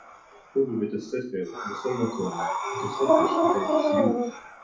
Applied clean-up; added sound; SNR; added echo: classical method WPE with log-MMSE.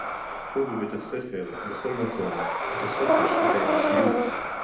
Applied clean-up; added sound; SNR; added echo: none; Breathing; -5 dB; reverberation time 0.8 s.